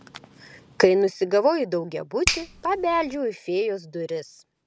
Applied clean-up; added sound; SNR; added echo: none; Finger snapping; 12 dB; none.